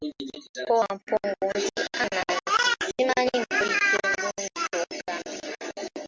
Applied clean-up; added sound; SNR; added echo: none; none; none; none.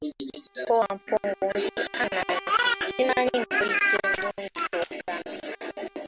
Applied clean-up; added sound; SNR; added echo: none; Bowed string instrument + Crack; 19 dB; none.